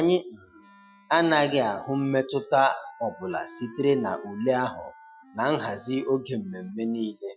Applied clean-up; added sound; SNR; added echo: classical method Wiener filter.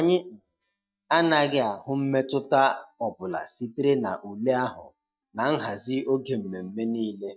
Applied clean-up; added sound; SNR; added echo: neural mask model DeepFilterNet 3.